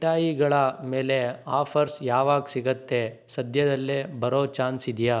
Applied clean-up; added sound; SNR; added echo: none; none; none; none.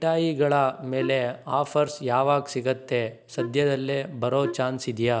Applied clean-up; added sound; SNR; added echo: none; Wind instrument, woodwind instrument; 12 dB; none.